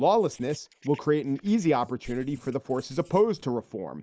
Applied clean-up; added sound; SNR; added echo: neural mask model Resemble Enhance denoiser.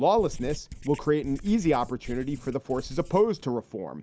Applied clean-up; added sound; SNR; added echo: none; Writing; 14 dB; none.